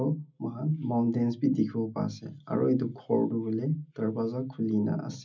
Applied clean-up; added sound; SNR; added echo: none; none; none; reverberation time 0.4 s.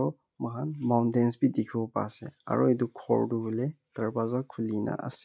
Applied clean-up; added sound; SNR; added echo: none; none; none; none.